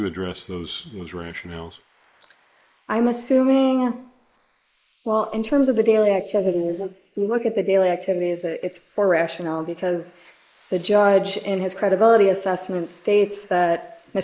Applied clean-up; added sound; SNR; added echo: neural mask model Resemble Enhance denoiser.